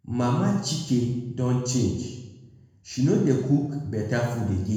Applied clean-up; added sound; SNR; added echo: none; none; none; reverberation time 1.0 s.